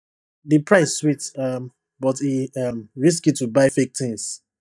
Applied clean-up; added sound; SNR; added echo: neural mask model DeepFilterNet 3.